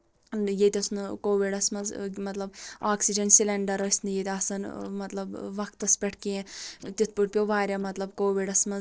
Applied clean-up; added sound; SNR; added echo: neural separator model SepFormer DNS4.